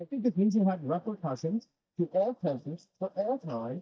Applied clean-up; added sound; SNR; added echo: neural mask model DeepFilterNet 3.